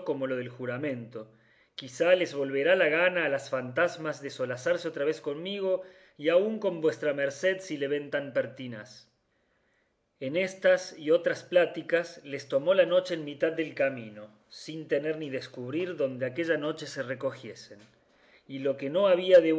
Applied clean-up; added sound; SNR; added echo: none; none; none; none.